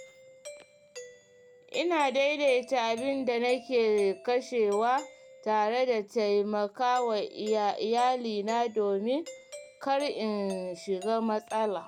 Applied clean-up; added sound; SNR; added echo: none; Doorbell; 19 dB; none.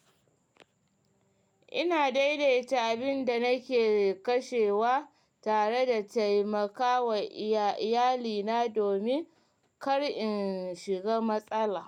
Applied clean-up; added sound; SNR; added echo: none; none; none; none.